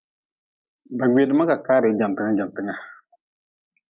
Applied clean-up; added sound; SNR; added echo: none; none; none; none.